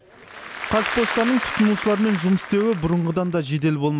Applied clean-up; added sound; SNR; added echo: none; Applause / Crowd; 9 dB; none.